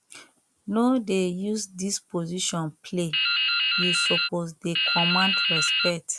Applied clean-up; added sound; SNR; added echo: none; Drip; -3 dB; none.